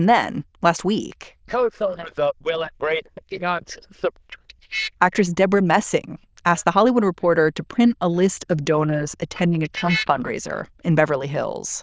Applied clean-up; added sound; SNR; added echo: neural diffusion model UNIVERSE++.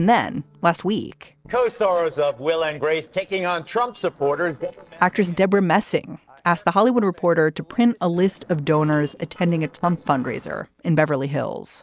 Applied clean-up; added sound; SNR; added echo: neural separator model SepFormer DNS4.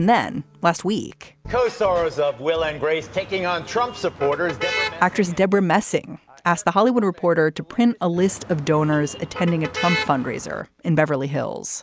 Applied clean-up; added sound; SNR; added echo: none; Motor vehicle (road); 10 dB; none.